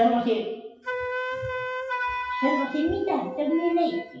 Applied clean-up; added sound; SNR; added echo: classical method WPE with log-MMSE.